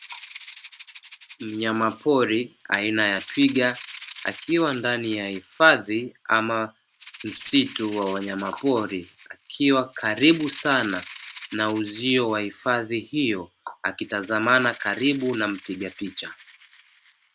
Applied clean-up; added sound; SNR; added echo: none; Rattle (instrument); 15 dB; none.